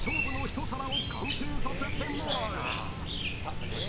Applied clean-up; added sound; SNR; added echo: none; Chirp, tweet; -5 dB; none.